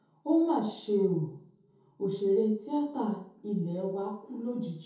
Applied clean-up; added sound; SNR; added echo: none; none; none; reverberation time 0.6 s.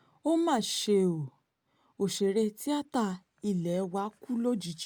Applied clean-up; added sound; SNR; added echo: none; none; none; none.